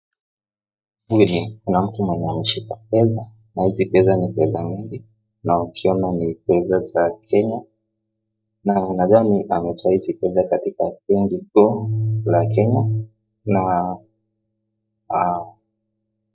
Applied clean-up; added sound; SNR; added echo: neural mask model DeepFilterNet 3.